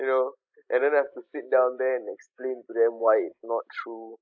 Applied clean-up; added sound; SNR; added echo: neural mask model Resemble Enhance denoiser.